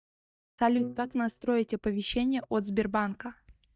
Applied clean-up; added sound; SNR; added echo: neural mask model DeepFilterNet 3.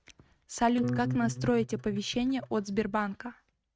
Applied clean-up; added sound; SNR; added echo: neural mask model RNNoise.